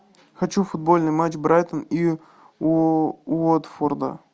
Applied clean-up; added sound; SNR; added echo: none; none; none; none.